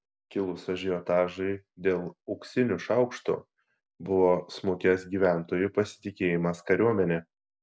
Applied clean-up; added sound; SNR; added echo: none; none; none; none.